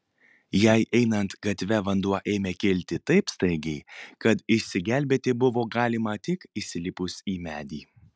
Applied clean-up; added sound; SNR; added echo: none; none; none; none.